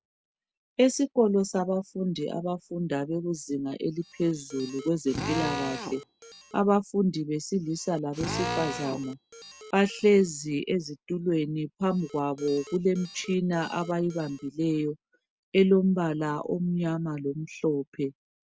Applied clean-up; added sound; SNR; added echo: none; Alarm + Drill; 11 dB; none.